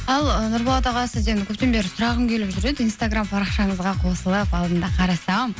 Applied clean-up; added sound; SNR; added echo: none; none; none; none.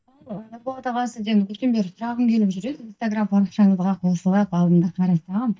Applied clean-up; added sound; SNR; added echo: neural mask model DeepFilterNet 3.